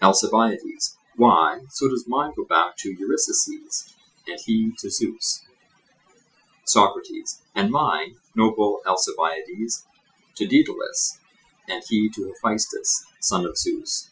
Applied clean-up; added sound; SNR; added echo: classical method Wiener filter.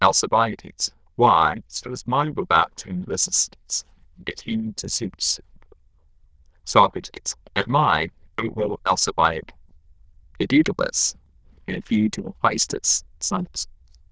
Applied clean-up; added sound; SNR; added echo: neural diffusion model UNIVERSE++.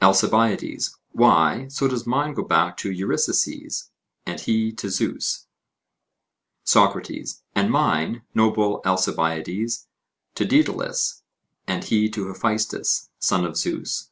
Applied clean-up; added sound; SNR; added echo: none; none; none; none.